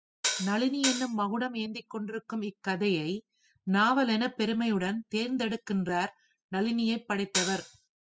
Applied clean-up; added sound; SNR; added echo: classical method spectral subtraction.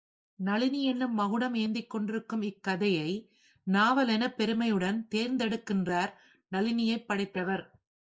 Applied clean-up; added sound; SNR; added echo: neural mask model Resemble Enhance denoiser.